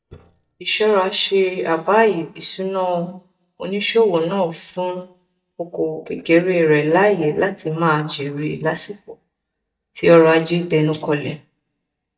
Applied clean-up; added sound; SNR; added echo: neural mask model DeepFilterNet 3.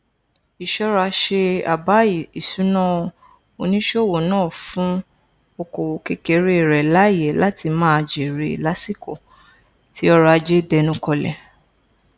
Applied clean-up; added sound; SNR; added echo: none; none; none; none.